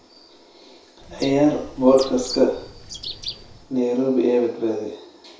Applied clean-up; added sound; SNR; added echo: none; Bird; 14 dB; reverberation time 0.6 s.